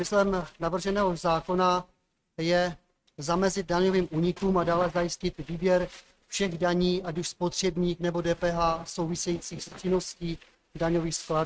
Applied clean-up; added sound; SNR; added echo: neural mask model RNNoise.